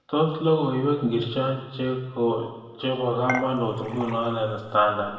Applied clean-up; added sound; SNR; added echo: none; Dishes, pots, and pans / Chink, clink; 10 dB; reverberation time 1.2 s.